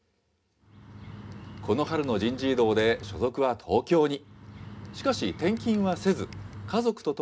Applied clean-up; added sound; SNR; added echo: none; Bird; 14 dB; reverberation time 0.3 s.